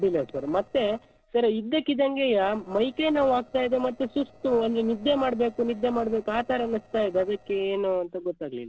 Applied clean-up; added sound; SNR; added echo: neural separator model SepFormer DNS4.